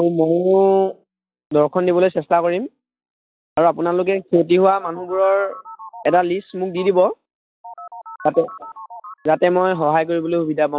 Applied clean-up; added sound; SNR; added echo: classical method log-MMSE.